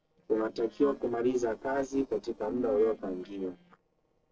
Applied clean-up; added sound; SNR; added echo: neural separator model SepFormer DNS4.